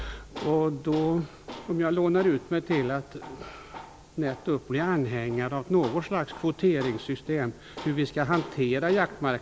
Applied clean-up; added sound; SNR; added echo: none; Tools; 17 dB; none.